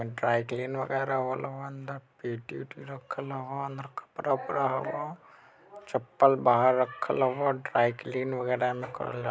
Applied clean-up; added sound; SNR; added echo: none; none; none; none.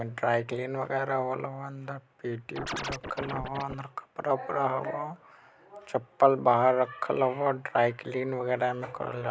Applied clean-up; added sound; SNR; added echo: none; Scratching (performance technique); 8 dB; none.